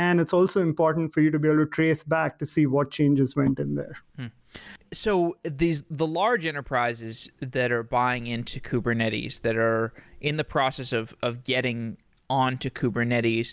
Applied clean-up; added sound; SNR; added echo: none; none; none; none.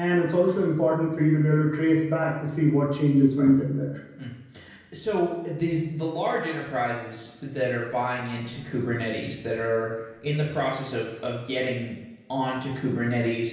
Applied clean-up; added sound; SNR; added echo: none; none; none; reverberation time 0.9 s.